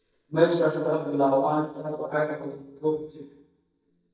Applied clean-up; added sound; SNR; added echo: neural mask model DeepFilterNet 3.